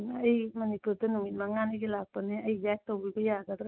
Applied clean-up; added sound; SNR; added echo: none; none; none; none.